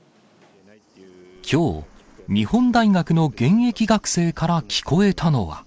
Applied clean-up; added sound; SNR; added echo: none; none; none; none.